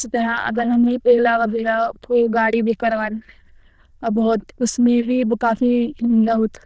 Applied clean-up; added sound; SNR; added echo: neural diffusion model UNIVERSE++.